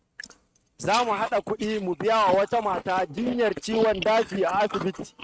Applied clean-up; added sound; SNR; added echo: neural mask model RNNoise.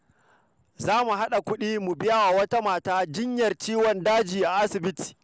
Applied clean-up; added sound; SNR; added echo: none; none; none; none.